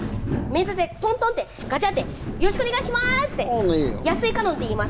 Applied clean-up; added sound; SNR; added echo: none; Walk, footsteps; 4 dB; none.